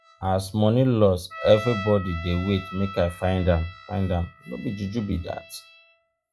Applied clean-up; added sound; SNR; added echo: classical method log-MMSE.